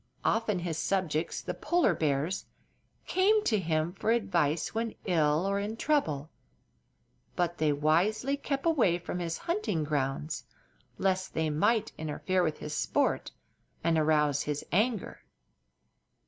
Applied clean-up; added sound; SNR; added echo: none; none; none; none.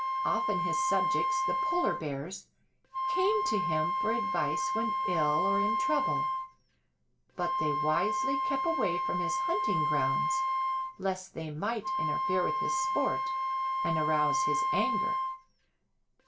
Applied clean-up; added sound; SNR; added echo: none; Wind instrument, woodwind instrument; -4 dB; reverberation time 0.2 s.